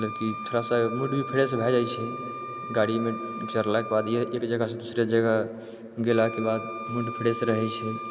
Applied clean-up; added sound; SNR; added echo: none; Wind instrument, woodwind instrument; 10 dB; none.